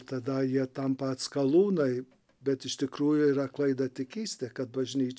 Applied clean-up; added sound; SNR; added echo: none; none; none; none.